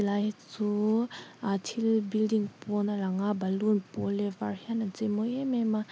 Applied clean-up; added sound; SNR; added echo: none; none; none; none.